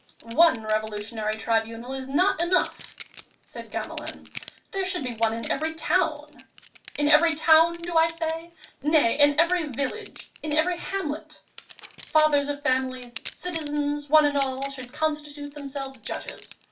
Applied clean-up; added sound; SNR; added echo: none; Chink, clink; 6 dB; reverberation time 0.2 s.